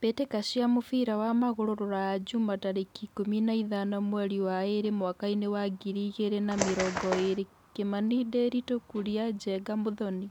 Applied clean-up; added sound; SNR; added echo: none; Bird; 4 dB; none.